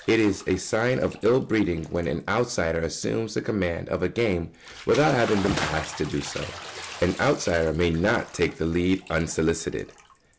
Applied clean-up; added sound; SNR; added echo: none; Bathtub (filling or washing) / Splash, splatter; 15 dB; none.